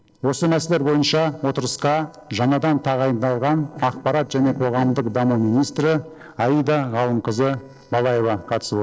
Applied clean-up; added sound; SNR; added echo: neural separator model SepFormer DNS4.